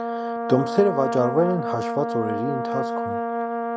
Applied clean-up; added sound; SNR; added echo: none; Brass instrument; 2 dB; none.